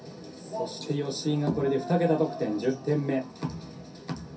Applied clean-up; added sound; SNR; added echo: none; none; none; reverberation time 0.3 s.